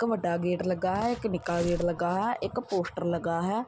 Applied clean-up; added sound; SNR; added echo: none; Tearing; 14 dB; none.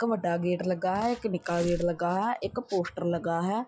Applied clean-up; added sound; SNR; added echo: classical method log-MMSE.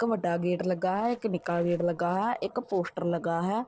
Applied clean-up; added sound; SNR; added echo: neural separator model SepFormer DNS4.